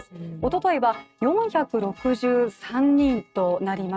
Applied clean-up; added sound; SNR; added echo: neural mask model RNNoise.